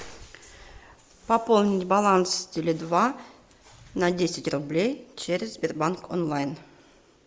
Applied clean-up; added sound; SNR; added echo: none; none; none; none.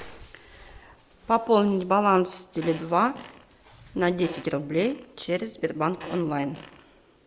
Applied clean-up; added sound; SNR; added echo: none; Fart; 17 dB; none.